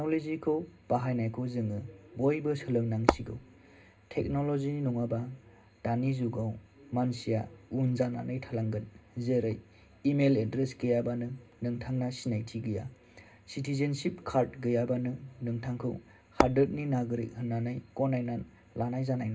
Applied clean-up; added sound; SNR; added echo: none; Tap / Hammer; -3 dB; reverberation time 0.2 s.